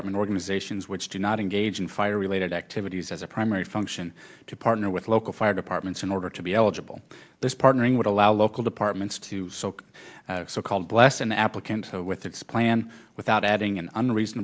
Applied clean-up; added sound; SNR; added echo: none; none; none; none.